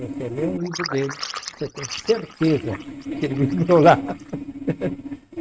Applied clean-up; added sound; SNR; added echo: neural mask model RNNoise.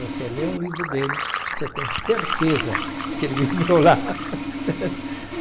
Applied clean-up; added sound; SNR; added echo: none; Liquid + Sawing; 3 dB; none.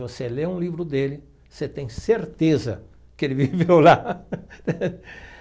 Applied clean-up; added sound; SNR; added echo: none; none; none; none.